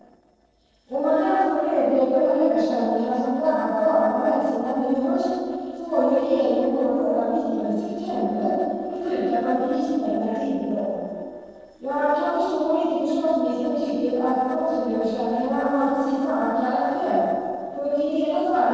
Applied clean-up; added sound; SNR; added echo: neural separator model SepFormer DNS4.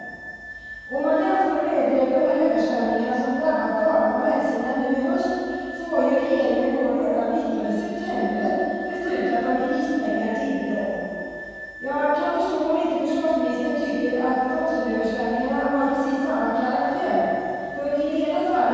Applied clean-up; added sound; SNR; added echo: none; Wind instrument, woodwind instrument; 16 dB; reverberation time 2.1 s.